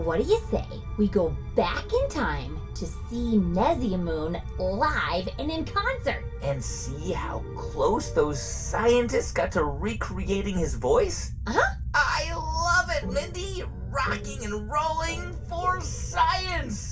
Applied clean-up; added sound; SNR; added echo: none; none; none; reverberation time 0.2 s.